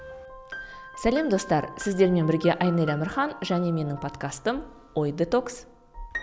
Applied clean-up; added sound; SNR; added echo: none; none; none; none.